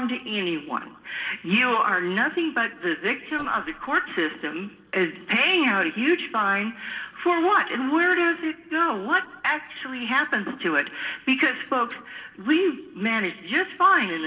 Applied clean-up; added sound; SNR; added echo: neural separator model SepFormer DNS4.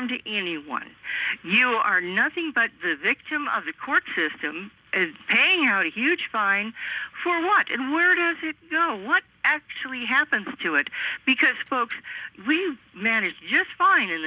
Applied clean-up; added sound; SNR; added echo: none; none; none; none.